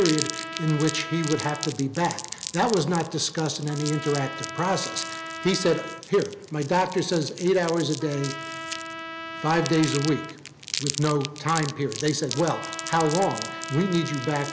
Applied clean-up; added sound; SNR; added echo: none; Trumpet + Crumpling, crinkling; 9 dB; none.